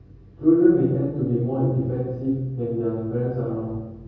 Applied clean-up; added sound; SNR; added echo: none; none; none; reverberation time 1.3 s.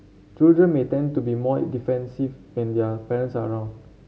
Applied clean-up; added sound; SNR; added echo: none; none; none; none.